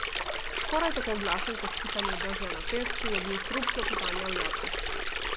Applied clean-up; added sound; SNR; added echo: none; Stream; -5 dB; none.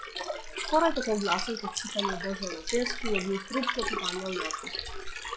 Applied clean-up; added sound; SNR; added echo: classical method log-MMSE.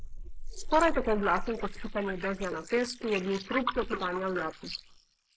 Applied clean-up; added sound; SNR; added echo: neural mask model Resemble Enhance denoiser.